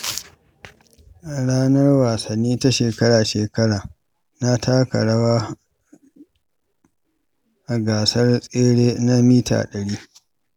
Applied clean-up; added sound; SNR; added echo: none; none; none; none.